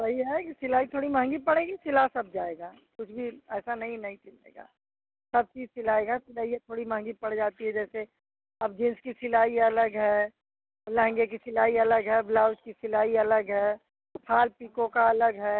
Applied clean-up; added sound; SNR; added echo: none; none; none; none.